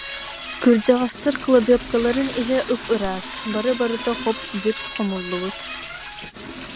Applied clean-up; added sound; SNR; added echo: none; Toilet flush / Door; 11 dB; none.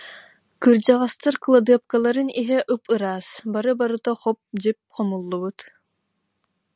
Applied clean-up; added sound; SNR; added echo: none; none; none; none.